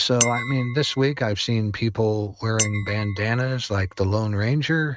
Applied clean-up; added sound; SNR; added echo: neural mask model RNNoise.